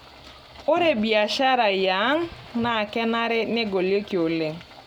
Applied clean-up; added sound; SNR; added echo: none; none; none; none.